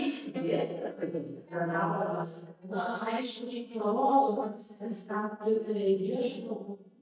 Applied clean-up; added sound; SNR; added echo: neural mask model DeepFilterNet 3.